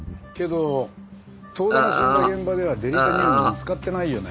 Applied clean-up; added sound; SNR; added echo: none; Burping, eructation; -4 dB; none.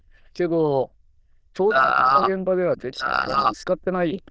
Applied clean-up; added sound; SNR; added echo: neural diffusion model UNIVERSE++.